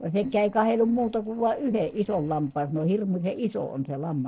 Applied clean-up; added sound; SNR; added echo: neural separator model SepFormer DNS4.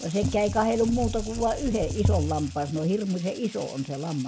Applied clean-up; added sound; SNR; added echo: none; Rattle (instrument); 19 dB; none.